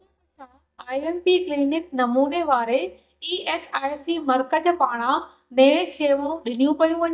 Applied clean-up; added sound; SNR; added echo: neural mask model DeepFilterNet 3.